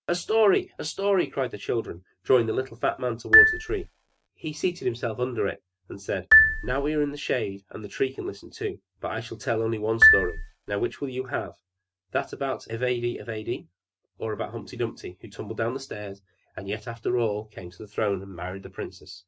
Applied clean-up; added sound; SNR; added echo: neural mask model RNNoise.